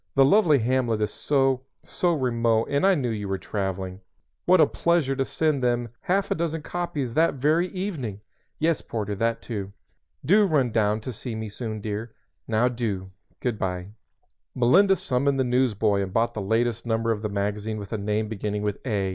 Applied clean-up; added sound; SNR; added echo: none; none; none; none.